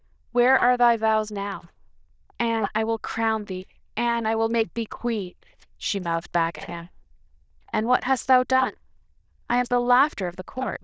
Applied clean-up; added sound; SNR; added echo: neural diffusion model UNIVERSE++.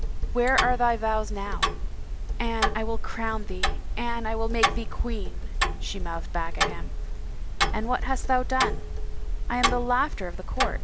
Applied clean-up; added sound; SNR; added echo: none; Tick-tock; -3 dB; none.